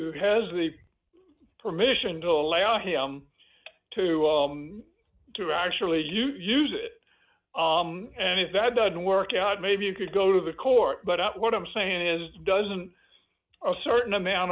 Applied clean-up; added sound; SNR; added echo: none; none; none; none.